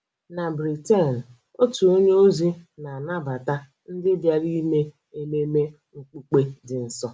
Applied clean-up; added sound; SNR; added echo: none; none; none; none.